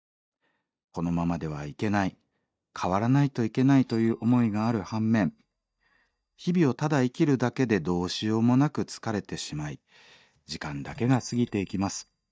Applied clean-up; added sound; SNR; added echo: neural mask model DeepFilterNet 3.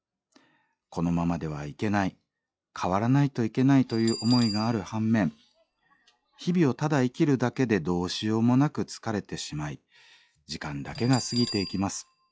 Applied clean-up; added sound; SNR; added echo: classical method log-MMSE.